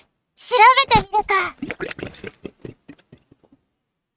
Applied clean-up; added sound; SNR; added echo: neural mask model RNNoise.